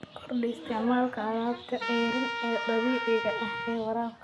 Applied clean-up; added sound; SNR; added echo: none; Trumpet; 6 dB; none.